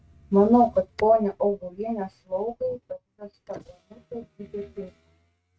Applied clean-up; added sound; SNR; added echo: neural mask model RNNoise.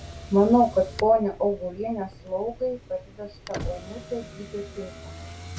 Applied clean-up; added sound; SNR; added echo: none; Motor vehicle (road); 14 dB; none.